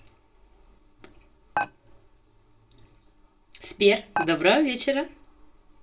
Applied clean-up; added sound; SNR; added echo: none; Dishes, pots, and pans; 6 dB; reverberation time 0.2 s.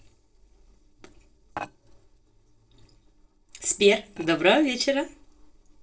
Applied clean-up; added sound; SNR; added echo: neural separator model SepFormer DNS4.